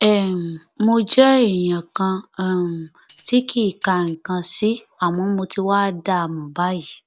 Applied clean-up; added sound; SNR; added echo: none; Tambourine; 8 dB; none.